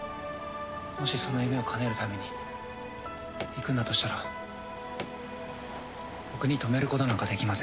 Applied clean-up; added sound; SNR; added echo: none; Drawer open or close + Waves, surf; 14 dB; none.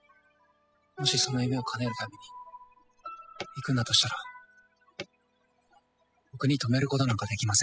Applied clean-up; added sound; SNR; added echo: classical method spectral subtraction.